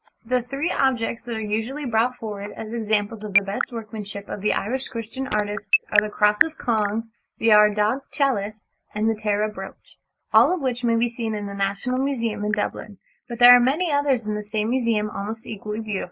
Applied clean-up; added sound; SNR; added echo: neural mask model Resemble Enhance denoiser.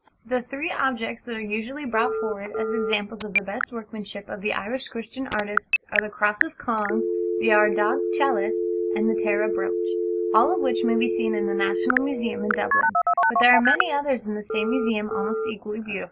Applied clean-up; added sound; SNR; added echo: none; Telephone; 0 dB; none.